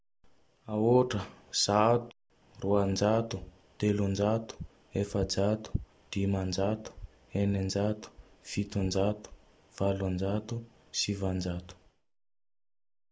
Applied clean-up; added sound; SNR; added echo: none; none; none; none.